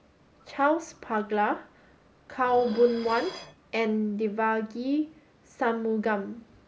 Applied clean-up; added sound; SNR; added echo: none; Dishes, pots, and pans; 19 dB; none.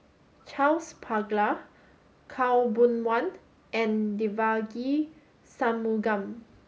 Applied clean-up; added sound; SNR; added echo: none; none; none; none.